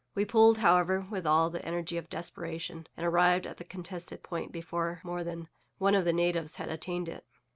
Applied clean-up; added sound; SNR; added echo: none; none; none; none.